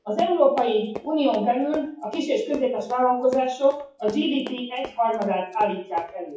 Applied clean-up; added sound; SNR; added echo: classical method WPE with log-MMSE.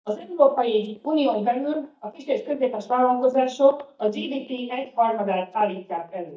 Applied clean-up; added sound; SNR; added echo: neural mask model DeepFilterNet 3.